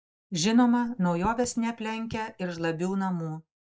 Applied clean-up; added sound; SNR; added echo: neural mask model DeepFilterNet 3.